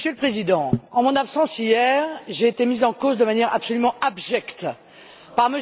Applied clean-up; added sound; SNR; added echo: none; none; none; none.